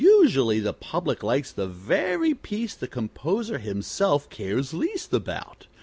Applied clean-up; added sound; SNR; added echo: none; none; none; none.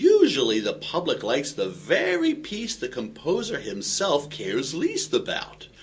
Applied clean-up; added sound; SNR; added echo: none; none; none; reverberation time 0.2 s.